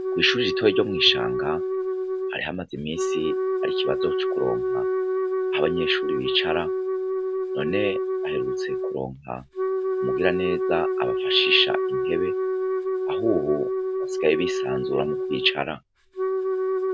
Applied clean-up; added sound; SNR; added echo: none; Wind instrument, woodwind instrument; -2 dB; none.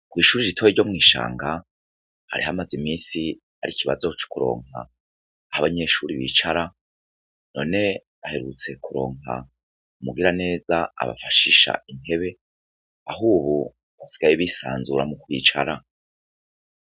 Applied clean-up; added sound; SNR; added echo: none; none; none; none.